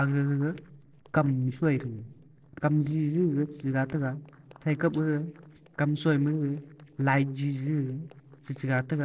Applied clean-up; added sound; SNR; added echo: neural separator model SepFormer DNS4.